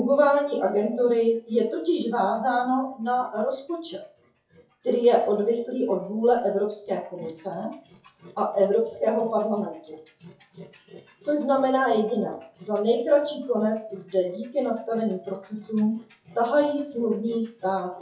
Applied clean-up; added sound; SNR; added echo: classical method WPE with log-MMSE.